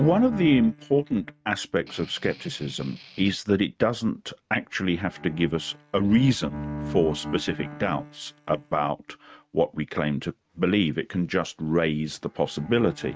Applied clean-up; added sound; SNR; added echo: neural mask model RNNoise.